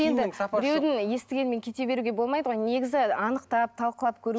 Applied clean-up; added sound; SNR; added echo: none; none; none; none.